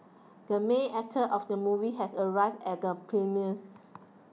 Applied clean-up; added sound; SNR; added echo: none; none; none; none.